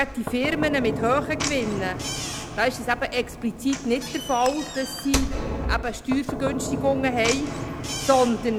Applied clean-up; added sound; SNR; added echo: none; Knock / Slam; 5 dB; none.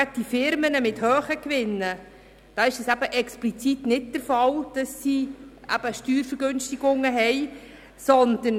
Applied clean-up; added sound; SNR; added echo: none; none; none; none.